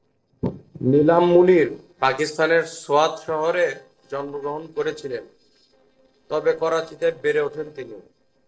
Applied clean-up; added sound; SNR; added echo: neural separator model SepFormer DNS4.